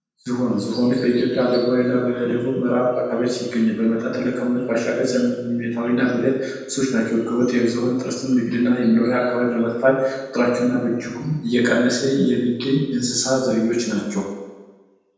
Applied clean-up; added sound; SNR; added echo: none; none; none; reverberation time 1.1 s.